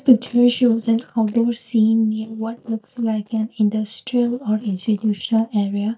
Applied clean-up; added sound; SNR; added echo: neural mask model DeepFilterNet 3.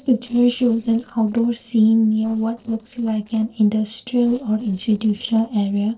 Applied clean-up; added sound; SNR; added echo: neural separator model SepFormer DNS4.